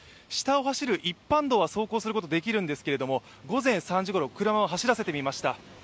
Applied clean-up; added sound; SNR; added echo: none; none; none; none.